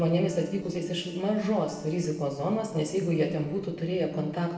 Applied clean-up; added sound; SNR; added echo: neural separator model SepFormer DNS4.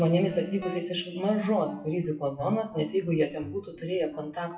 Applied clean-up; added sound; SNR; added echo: classical method WPE with log-MMSE.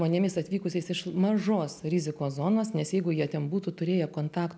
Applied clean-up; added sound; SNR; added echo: none; none; none; none.